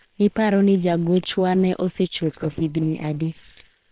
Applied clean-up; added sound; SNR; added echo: neural separator model SepFormer WHAM!.